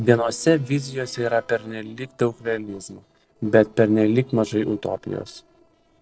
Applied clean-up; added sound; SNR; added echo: neural separator model SepFormer DNS4.